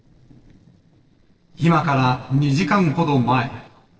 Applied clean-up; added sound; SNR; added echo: neural separator model SepFormer DNS4.